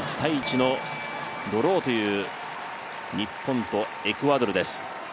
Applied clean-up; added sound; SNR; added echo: none; Bell; 15 dB; none.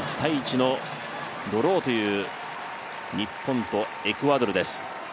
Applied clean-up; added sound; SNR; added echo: none; none; none; none.